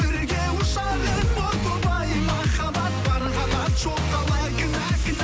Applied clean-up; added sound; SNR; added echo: none; Cheering / Fireworks; 14 dB; none.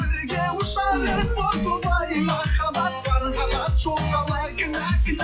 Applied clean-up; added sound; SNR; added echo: classical method log-MMSE.